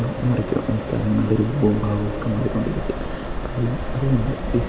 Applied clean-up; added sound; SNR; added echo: none; Accelerating, revving, vroom; 5 dB; none.